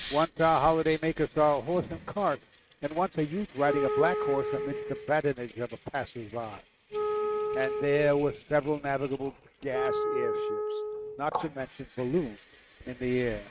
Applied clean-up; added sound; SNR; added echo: neural mask model RNNoise.